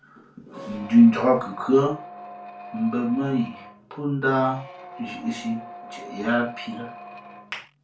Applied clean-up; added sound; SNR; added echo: none; Squeak; 16 dB; reverberation time 0.3 s.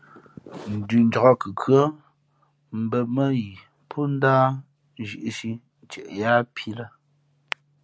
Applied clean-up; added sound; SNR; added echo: none; none; none; none.